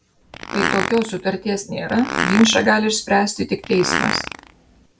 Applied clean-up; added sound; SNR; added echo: none; Fart; 6 dB; none.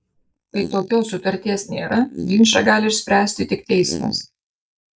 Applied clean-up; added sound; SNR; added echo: neural mask model Resemble Enhance denoiser.